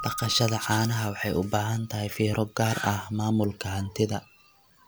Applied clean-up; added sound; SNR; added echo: none; Keyboard (musical); 19 dB; none.